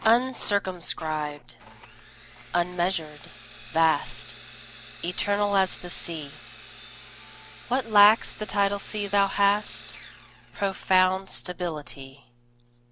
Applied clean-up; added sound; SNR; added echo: none; Sawing; 19 dB; none.